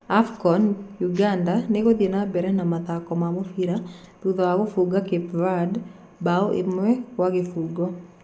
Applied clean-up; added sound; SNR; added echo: none; none; none; none.